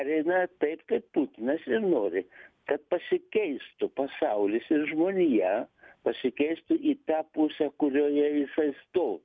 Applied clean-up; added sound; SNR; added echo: none; none; none; none.